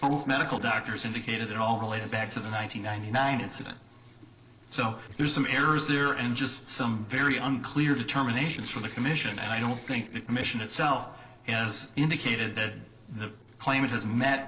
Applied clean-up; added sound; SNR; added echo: neural separator model SepFormer DNS4.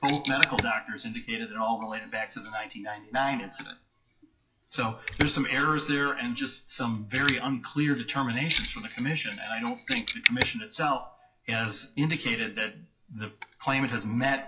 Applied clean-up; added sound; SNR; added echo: classical method WPE with log-MMSE.